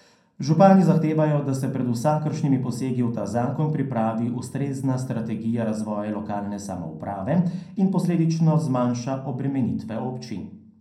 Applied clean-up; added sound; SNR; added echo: none; none; none; reverberation time 0.5 s.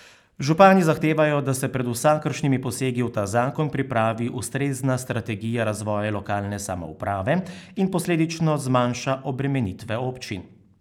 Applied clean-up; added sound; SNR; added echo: none; none; none; none.